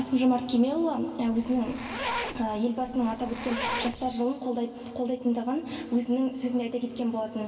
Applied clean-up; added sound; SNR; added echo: none; Zipper (clothing); 7 dB; reverberation time 2.1 s.